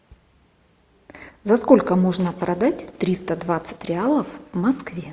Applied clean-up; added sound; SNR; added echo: none; none; none; none.